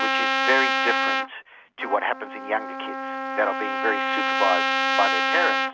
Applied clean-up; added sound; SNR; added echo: none; Trumpet; -3 dB; none.